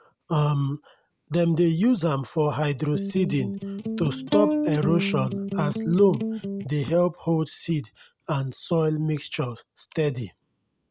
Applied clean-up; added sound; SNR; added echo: none; Electric guitar; 2 dB; none.